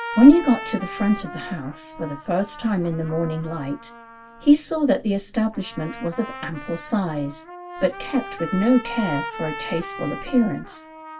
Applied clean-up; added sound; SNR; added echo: none; Trumpet; 13 dB; reverberation time 0.2 s.